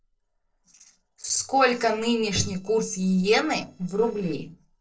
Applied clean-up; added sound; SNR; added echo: neural separator model SepFormer DNS4.